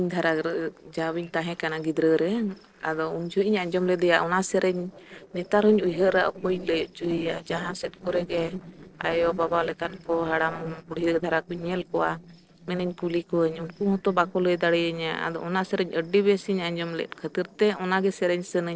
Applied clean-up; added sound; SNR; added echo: neural separator model SepFormer DNS4.